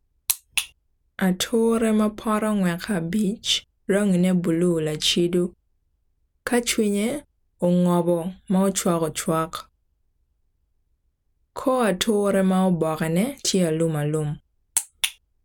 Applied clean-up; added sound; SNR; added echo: none; none; none; none.